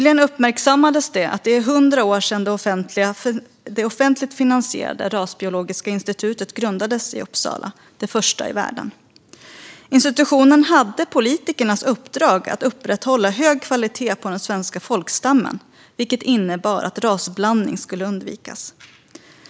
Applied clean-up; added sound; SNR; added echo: none; none; none; none.